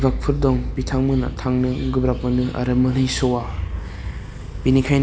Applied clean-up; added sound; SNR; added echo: none; none; none; none.